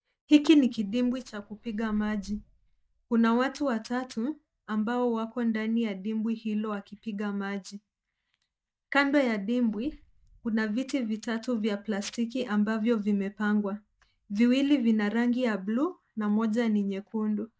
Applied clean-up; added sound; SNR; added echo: neural mask model DeepFilterNet 3.